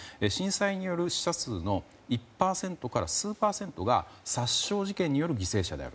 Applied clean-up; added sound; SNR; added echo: none; none; none; none.